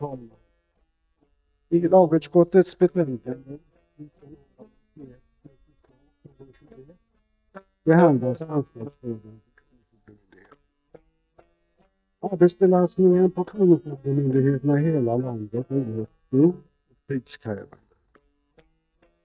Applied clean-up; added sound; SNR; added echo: neural mask model DeepFilterNet 3.